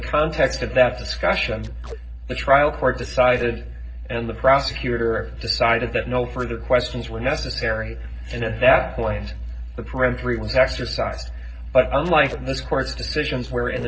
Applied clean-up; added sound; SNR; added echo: neural separator model SepFormer DNS4.